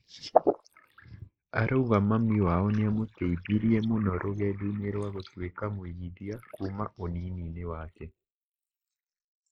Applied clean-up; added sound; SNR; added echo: neural mask model Resemble Enhance denoiser.